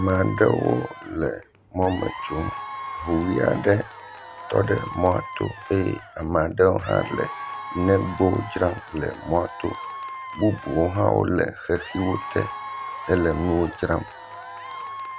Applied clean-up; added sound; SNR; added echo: none; Applause / Crowd / Cheering; 12 dB; none.